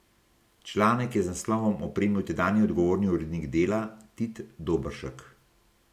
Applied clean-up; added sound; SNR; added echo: none; none; none; none.